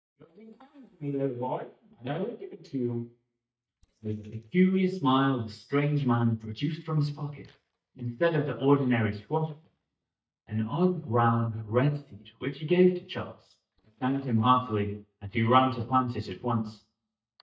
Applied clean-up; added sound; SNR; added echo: neural mask model DeepFilterNet 3.